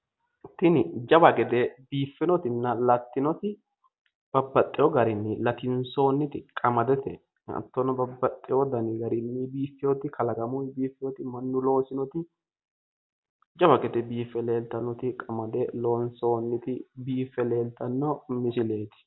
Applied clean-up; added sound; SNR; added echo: none; none; none; none.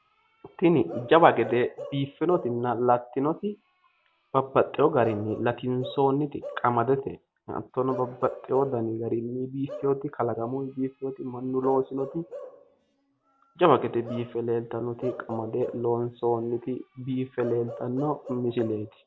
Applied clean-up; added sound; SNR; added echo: none; Bark / Livestock, farm animals, working animals; 16 dB; none.